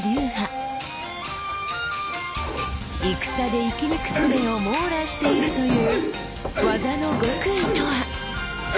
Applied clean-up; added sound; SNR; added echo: none; Knock / Wood / Percussion; 17 dB; none.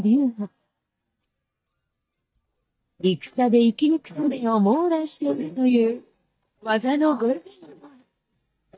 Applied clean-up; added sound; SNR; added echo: neural mask model DeepFilterNet 3.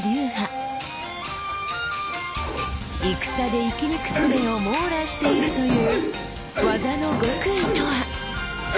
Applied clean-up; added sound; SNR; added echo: none; none; none; none.